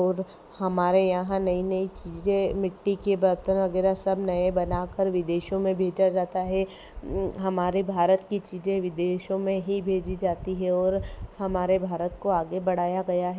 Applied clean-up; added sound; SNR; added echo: none; none; none; none.